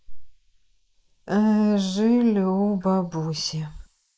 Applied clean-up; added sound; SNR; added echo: neural mask model Resemble Enhance denoiser.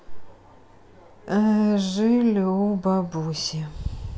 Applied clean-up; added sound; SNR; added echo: none; none; none; none.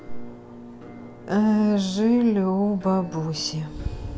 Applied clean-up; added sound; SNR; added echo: none; Musical instrument; 18 dB; none.